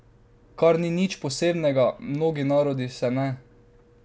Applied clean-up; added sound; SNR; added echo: none; none; none; none.